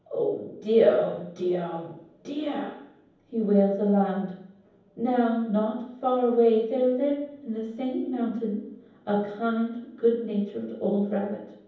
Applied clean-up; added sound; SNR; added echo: none; none; none; reverberation time 0.9 s.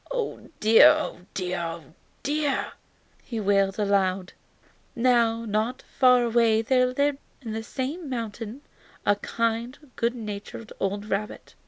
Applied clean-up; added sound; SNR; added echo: none; none; none; none.